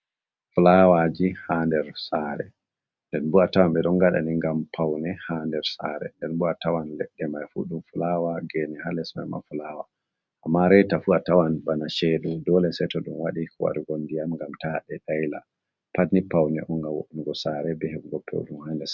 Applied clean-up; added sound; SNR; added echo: none; none; none; none.